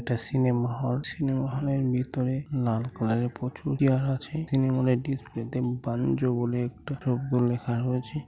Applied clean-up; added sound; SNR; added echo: none; none; none; none.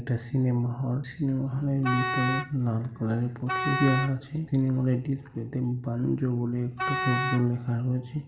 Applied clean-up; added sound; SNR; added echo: none; Wind instrument, woodwind instrument; 5 dB; reverberation time 1.2 s.